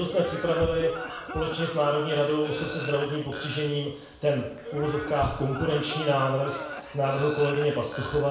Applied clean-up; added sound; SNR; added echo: none; Cough; 10 dB; reverberation time 0.6 s.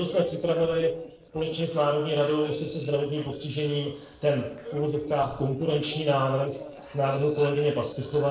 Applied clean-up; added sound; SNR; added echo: neural separator model SepFormer DNS4.